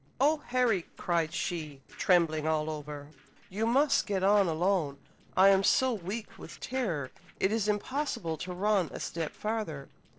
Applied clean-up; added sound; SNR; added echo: neural separator model SepFormer DNS4.